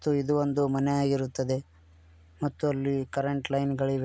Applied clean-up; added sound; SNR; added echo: none; none; none; none.